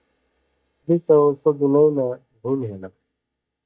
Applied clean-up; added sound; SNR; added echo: neural mask model DeepFilterNet 3.